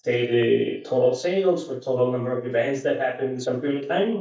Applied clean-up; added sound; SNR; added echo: neural mask model DeepFilterNet 3.